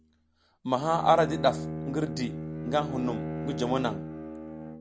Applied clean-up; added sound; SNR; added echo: none; Bowed string instrument; 6 dB; none.